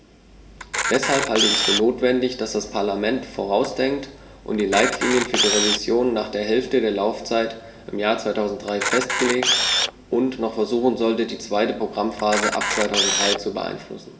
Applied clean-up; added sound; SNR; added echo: none; Camera; 4 dB; reverberation time 2.5 s.